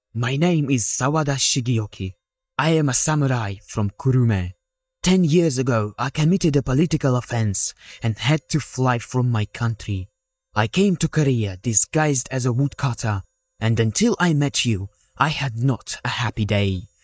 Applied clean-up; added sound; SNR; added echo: neural mask model DeepFilterNet 3.